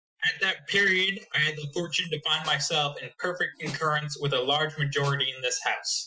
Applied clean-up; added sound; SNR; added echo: classical method Wiener filter.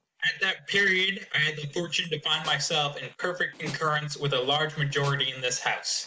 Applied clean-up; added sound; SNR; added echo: none; Tools; 17 dB; none.